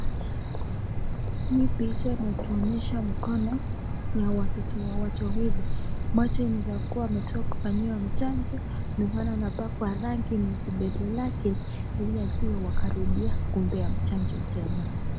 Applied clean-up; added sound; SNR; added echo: none; Cricket; -4 dB; none.